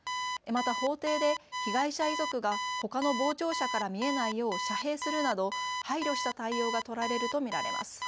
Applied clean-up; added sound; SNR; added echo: none; Alarm; 3 dB; none.